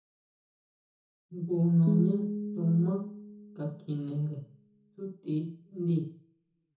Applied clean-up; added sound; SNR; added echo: none; Piano; 5 dB; reverberation time 0.5 s.